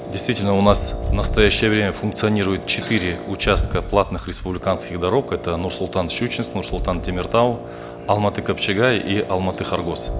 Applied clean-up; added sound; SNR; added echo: none; Wind instrument, woodwind instrument; 13 dB; none.